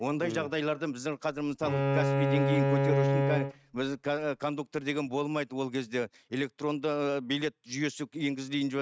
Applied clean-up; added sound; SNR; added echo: neural mask model RNNoise.